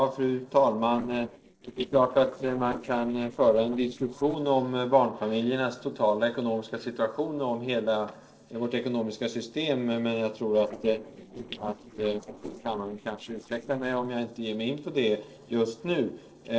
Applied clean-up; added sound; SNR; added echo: neural separator model SepFormer DNS4.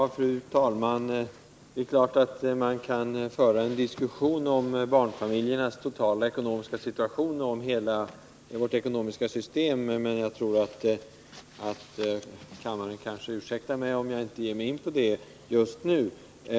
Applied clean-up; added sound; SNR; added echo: none; none; none; none.